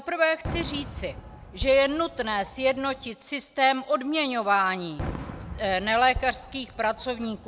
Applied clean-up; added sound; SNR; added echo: none; Fireworks; 13 dB; none.